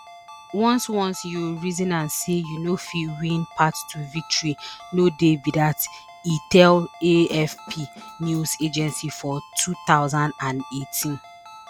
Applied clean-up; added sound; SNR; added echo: none; Snare drum + Ringtone; 20 dB; none.